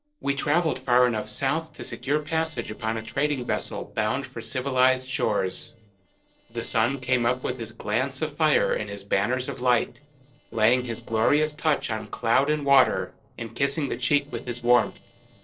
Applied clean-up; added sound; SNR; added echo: neural separator model SepFormer DNS4.